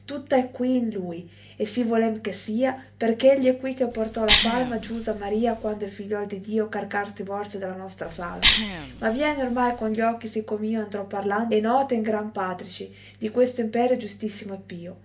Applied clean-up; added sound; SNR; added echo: none; Cough; 4 dB; reverberation time 0.3 s.